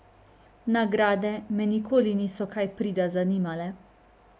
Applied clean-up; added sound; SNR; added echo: none; none; none; none.